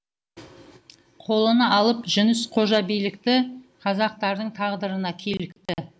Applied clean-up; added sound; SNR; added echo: none; none; none; none.